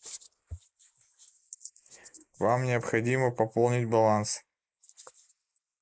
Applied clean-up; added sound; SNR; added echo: neural mask model Resemble Enhance denoiser.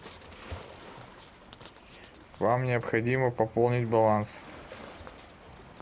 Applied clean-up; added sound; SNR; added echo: none; Waves, surf; 18 dB; none.